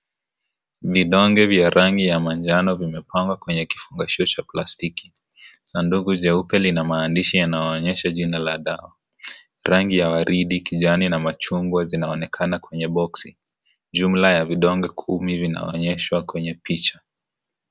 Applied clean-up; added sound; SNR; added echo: none; none; none; none.